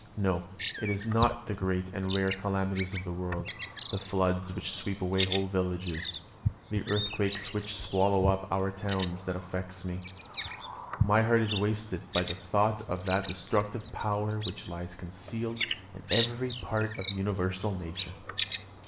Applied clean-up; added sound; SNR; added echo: none; Bird vocalization, bird call, bird song; 8 dB; reverberation time 0.8 s.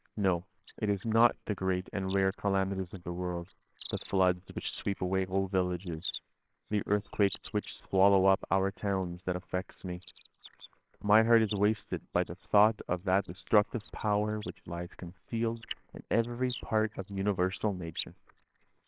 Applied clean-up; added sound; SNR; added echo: neural separator model SepFormer WHAMR!.